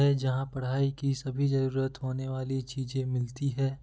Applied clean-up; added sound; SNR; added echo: none; none; none; none.